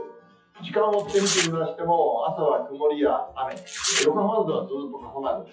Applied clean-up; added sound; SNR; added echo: classical method WPE with log-MMSE.